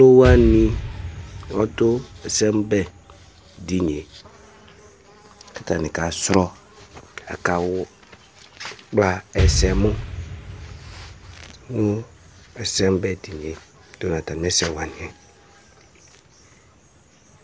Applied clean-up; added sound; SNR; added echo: none; Explosion; 7 dB; none.